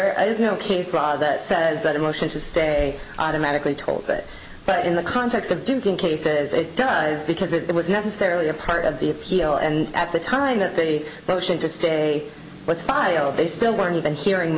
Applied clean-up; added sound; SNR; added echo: none; Rain; 19 dB; none.